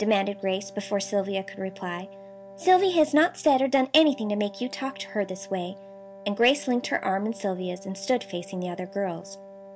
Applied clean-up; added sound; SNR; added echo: none; Wind instrument, woodwind instrument; 19 dB; none.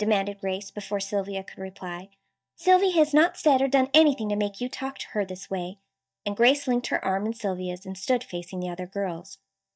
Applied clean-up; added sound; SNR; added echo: neural mask model DeepFilterNet 3.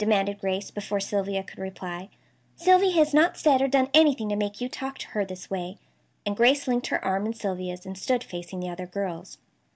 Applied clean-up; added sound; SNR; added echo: none; none; none; none.